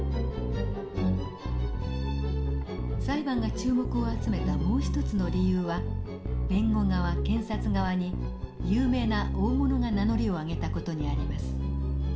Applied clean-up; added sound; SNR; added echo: none; Bass guitar; 0 dB; reverberation time 0.5 s.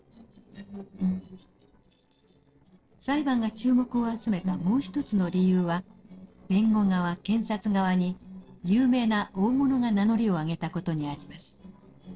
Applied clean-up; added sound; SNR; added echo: neural separator model SepFormer DNS4.